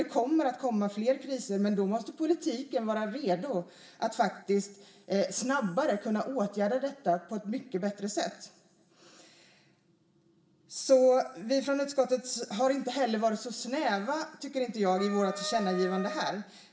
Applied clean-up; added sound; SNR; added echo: none; Wind instrument, woodwind instrument; 9 dB; reverberation time 1.6 s.